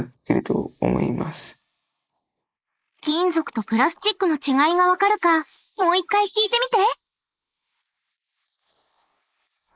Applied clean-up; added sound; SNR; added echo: neural mask model Resemble Enhance denoiser.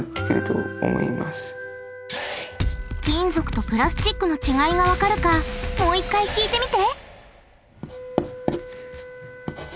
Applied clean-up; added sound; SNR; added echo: none; Wind instrument, woodwind instrument; 16 dB; none.